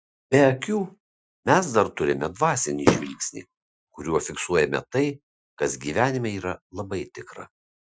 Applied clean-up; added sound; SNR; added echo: classical method Wiener filter.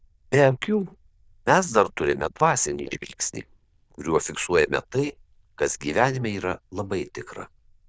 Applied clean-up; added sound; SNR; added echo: neural diffusion model UNIVERSE++.